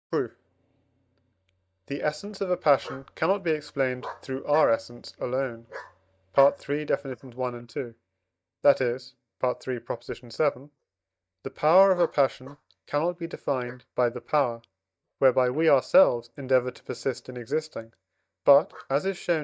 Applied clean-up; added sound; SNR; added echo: neural mask model DeepFilterNet 3.